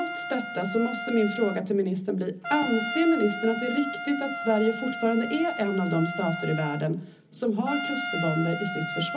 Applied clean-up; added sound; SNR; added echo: none; Trumpet; 7 dB; reverberation time 0.4 s.